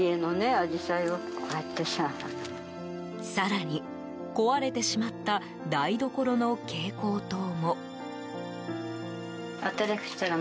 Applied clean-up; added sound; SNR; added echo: none; none; none; none.